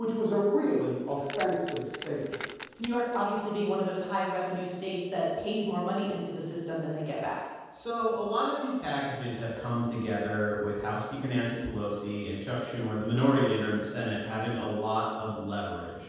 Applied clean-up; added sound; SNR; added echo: none; Keys jangling; 12 dB; reverberation time 1.2 s.